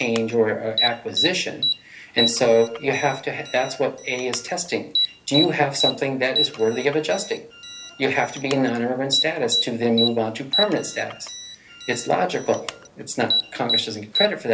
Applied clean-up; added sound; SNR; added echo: none; Alarm; 5 dB; reverberation time 0.3 s.